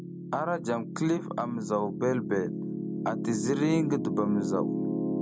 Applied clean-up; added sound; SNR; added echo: none; Piano; 2 dB; none.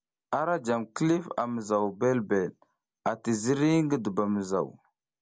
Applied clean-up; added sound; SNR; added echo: none; none; none; none.